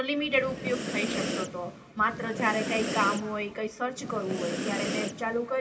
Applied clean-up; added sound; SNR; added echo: none; Breathing; 4 dB; reverberation time 2.0 s.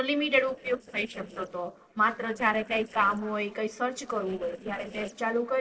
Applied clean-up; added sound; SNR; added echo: neural separator model SepFormer DNS4.